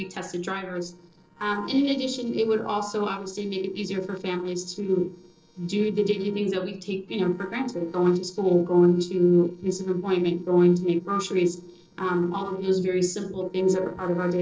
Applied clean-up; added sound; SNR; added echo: neural separator model SepFormer DNS4.